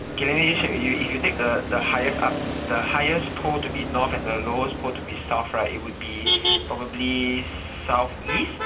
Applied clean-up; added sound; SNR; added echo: none; Motor vehicle (road); 3 dB; reverberation time 0.2 s.